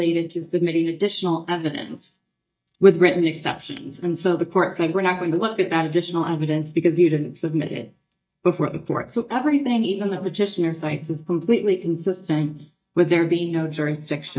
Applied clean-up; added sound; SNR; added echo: neural mask model DeepFilterNet 3.